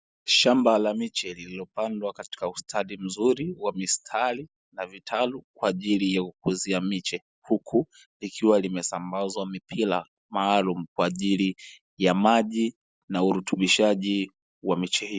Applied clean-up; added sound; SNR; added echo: none; none; none; none.